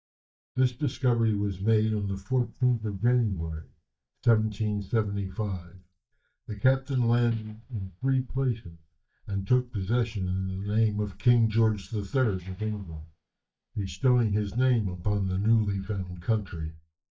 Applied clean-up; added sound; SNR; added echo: neural mask model DeepFilterNet 3.